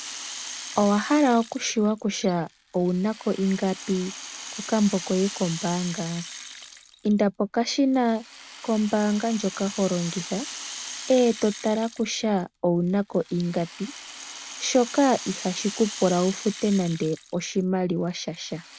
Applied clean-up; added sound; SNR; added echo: none; Rattle (instrument); 14 dB; none.